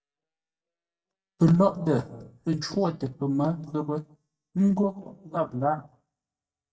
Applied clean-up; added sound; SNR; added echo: neural mask model DeepFilterNet 3.